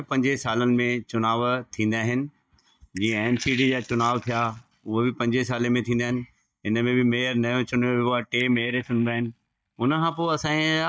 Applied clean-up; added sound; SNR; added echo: neural mask model DeepFilterNet 3.